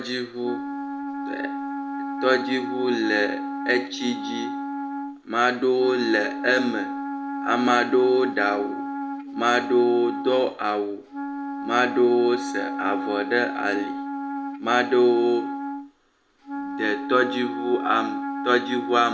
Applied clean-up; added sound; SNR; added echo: none; Wind instrument, woodwind instrument; 6 dB; reverberation time 0.3 s.